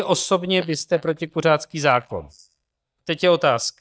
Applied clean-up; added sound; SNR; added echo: neural mask model DeepFilterNet 3.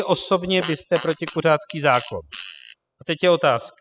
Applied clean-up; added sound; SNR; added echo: classical method spectral subtraction.